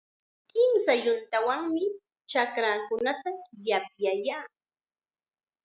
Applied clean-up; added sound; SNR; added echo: none; none; none; none.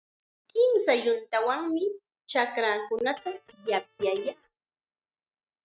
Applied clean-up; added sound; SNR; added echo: neural mask model RNNoise.